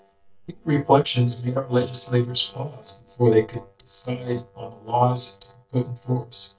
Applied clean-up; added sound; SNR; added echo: neural mask model DeepFilterNet 3.